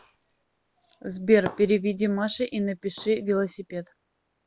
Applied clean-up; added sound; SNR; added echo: none; Shatter; 19 dB; none.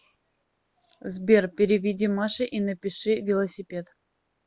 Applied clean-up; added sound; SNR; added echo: none; none; none; none.